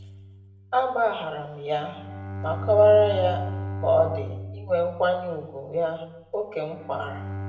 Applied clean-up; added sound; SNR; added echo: none; Bowed string instrument; 10 dB; reverberation time 0.7 s.